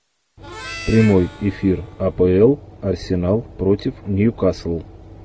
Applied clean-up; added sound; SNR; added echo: none; Harmonica; 17 dB; none.